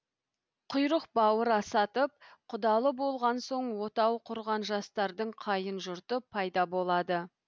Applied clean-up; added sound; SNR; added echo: none; none; none; none.